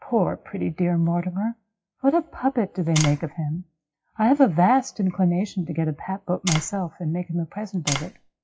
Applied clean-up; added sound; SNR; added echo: classical method WPE with log-MMSE.